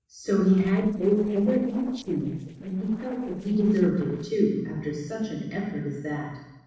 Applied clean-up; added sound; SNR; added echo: neural separator model SepFormer DNS4.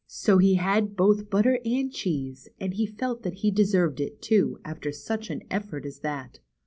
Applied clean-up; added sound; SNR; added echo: none; none; none; none.